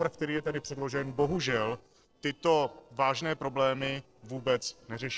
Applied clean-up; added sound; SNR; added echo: neural separator model SepFormer DNS4.